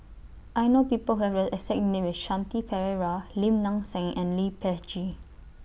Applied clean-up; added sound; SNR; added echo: none; none; none; none.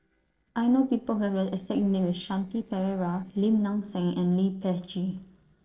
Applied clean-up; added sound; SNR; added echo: neural separator model SepFormer DNS4.